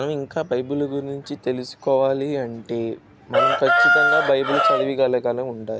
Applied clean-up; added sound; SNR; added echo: none; none; none; none.